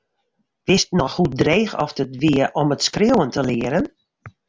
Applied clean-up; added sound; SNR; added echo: none; none; none; none.